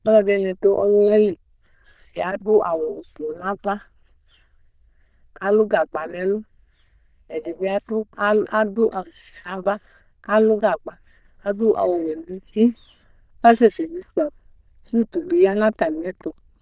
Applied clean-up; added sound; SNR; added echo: neural diffusion model UNIVERSE++.